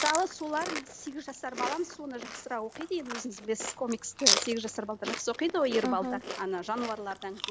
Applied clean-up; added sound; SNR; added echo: none; Chewing, mastication; 3 dB; none.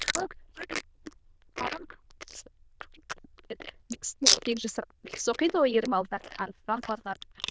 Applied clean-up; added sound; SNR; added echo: neural diffusion model UNIVERSE++.